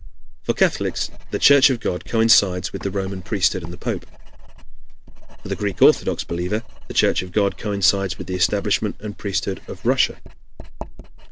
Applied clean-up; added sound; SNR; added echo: none; Writing; 7 dB; none.